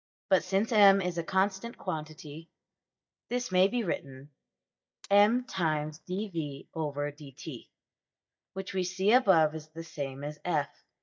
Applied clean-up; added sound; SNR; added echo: neural mask model DeepFilterNet 3.